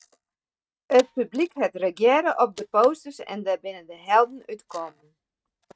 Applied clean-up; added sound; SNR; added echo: neural mask model RNNoise.